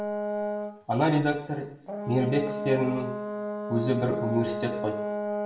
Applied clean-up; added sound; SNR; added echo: none; Brass instrument; 4 dB; reverberation time 0.8 s.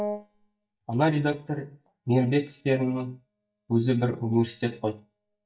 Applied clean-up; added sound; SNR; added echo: neural mask model DeepFilterNet 3.